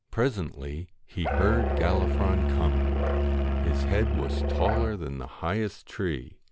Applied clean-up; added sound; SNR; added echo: none; Musical instrument; -5 dB; none.